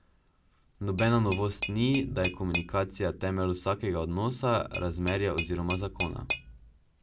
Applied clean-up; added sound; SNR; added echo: none; Tap / Glass; 9 dB; none.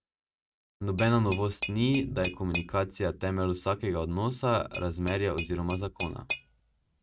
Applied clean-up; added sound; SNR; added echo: neural mask model RNNoise.